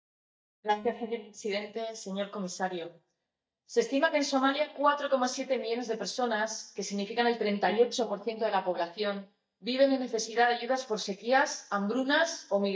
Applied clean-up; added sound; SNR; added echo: neural mask model DeepFilterNet 3.